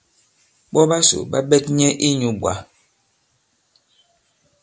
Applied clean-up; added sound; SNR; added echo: none; none; none; none.